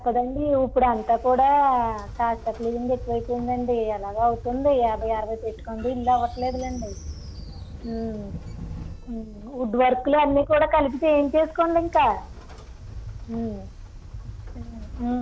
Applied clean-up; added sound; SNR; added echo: none; Train; 13 dB; none.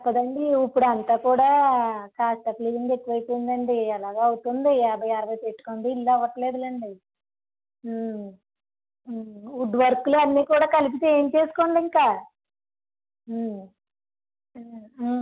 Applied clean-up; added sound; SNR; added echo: none; none; none; none.